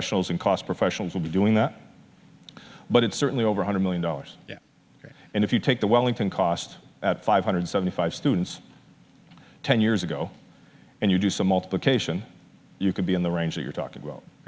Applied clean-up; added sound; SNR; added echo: none; none; none; none.